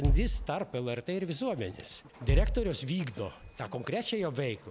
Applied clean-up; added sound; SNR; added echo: none; Bass drum; -1 dB; none.